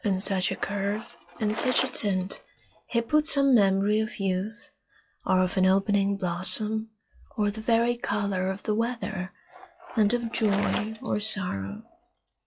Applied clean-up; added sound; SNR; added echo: classical method log-MMSE.